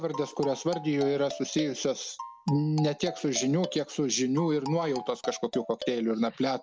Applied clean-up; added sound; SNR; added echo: none; Marimba, xylophone; 13 dB; none.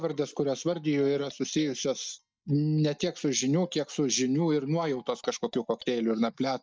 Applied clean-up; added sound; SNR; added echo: neural mask model DeepFilterNet 3.